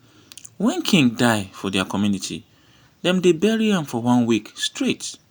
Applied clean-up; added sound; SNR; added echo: none; none; none; none.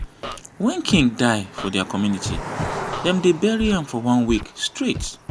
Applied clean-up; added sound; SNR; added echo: none; Scratching (performance technique) + Cricket; 9 dB; none.